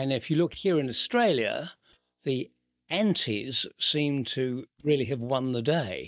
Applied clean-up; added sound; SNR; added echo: neural mask model DeepFilterNet 3.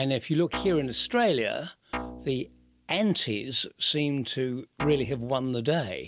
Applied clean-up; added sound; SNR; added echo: none; Guitar; 11 dB; none.